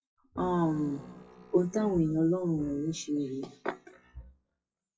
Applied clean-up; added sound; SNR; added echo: classical method WPE with log-MMSE.